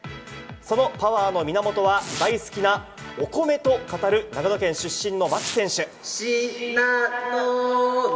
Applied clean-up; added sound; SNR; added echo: none; Domestic sounds, home sounds; 18 dB; reverberation time 2.3 s.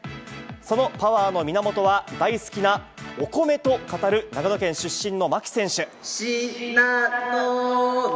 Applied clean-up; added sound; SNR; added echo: none; none; none; none.